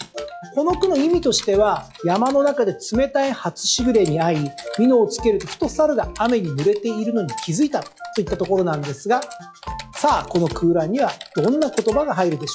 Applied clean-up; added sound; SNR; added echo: classical method log-MMSE.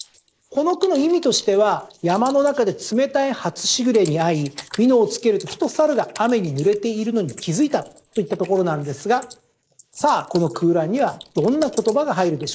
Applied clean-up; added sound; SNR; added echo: neural mask model Resemble Enhance denoiser.